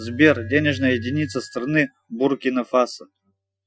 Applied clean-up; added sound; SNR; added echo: classical method Wiener filter.